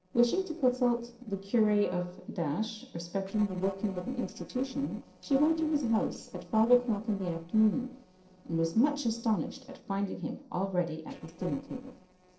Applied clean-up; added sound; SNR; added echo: neural separator model SepFormer DNS4.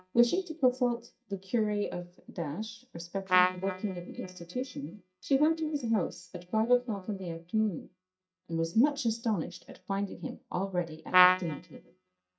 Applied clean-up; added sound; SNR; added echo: neural mask model DeepFilterNet 3.